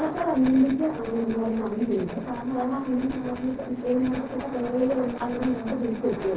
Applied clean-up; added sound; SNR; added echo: neural separator model SepFormer DNS4.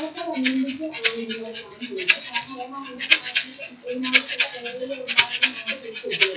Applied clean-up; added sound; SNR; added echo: classical method WPE with log-MMSE.